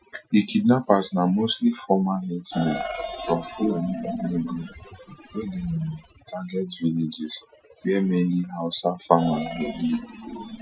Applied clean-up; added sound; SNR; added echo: classical method Wiener filter.